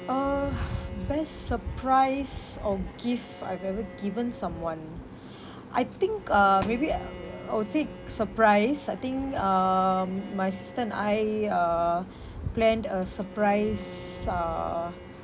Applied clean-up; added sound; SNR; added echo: none; Thump, thud + Bowed string instrument; 17 dB; none.